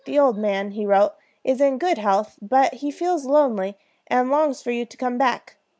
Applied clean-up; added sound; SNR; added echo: none; none; none; none.